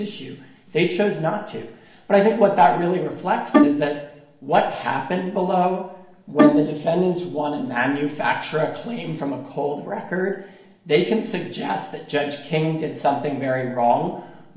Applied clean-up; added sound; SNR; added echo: none; Bowed string instrument; -4 dB; reverberation time 0.7 s.